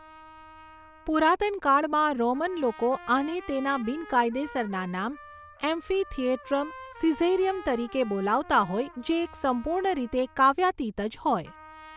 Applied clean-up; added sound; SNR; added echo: none; Trumpet; 20 dB; none.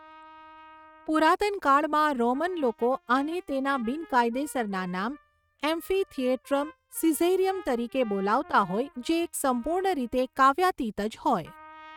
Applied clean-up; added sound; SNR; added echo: neural mask model RNNoise.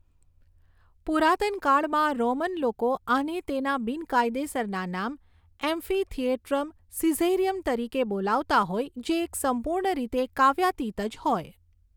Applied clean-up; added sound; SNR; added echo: none; none; none; none.